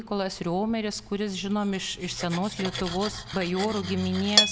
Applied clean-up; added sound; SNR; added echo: none; Cutlery, silverware; 4 dB; none.